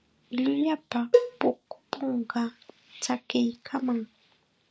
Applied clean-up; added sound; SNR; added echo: none; Cowbell; -3 dB; none.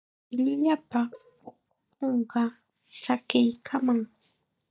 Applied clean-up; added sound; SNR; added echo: neural mask model DeepFilterNet 3.